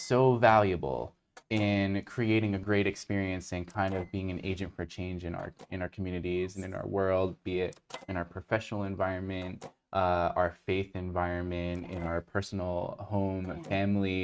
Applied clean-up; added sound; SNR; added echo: neural mask model RNNoise.